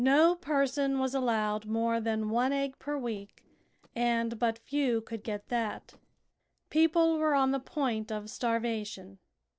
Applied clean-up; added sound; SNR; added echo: neural separator model SepFormer DNS4.